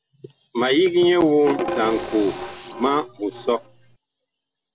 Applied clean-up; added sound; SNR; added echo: none; Percussion; 4 dB; none.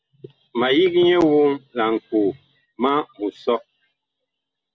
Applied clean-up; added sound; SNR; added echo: none; none; none; none.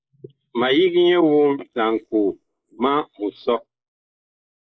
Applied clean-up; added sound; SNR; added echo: neural mask model Resemble Enhance denoiser.